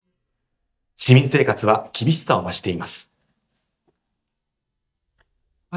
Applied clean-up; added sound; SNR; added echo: neural mask model DeepFilterNet 3.